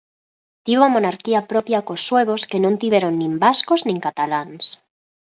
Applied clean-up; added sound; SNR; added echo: none; none; none; none.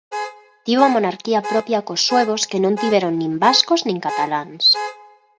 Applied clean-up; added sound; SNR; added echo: none; Alarm / Car; 11 dB; none.